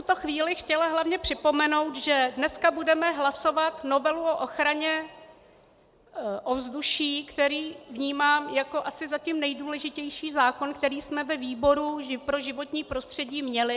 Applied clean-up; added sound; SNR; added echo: none; none; none; none.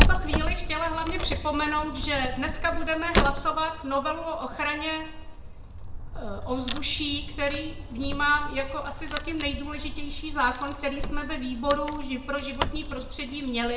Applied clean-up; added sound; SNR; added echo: none; Wood; 0 dB; reverberation time 0.6 s.